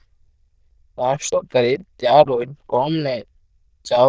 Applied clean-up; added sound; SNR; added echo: neural diffusion model UNIVERSE++.